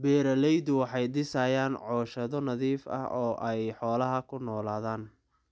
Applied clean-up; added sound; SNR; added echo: none; none; none; none.